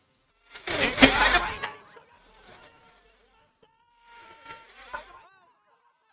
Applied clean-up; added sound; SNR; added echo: neural mask model RNNoise.